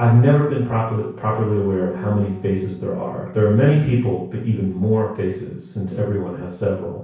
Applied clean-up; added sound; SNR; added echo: none; Bass guitar; 18 dB; reverberation time 0.6 s.